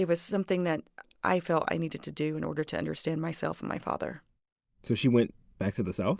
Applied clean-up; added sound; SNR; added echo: none; none; none; none.